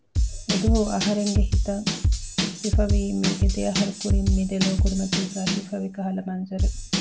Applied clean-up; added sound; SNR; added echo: none; Drum / Drum kit; -3 dB; none.